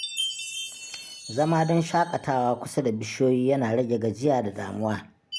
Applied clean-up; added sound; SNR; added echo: none; Chime; 13 dB; none.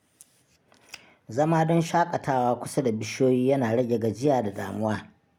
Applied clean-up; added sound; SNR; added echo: none; none; none; none.